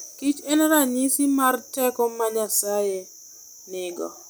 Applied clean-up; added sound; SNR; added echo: none; none; none; none.